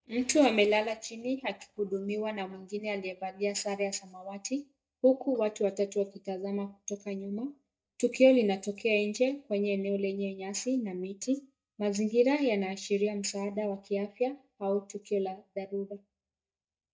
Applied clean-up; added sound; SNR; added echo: neural mask model DeepFilterNet 3.